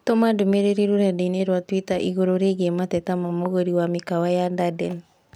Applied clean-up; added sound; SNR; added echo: none; none; none; none.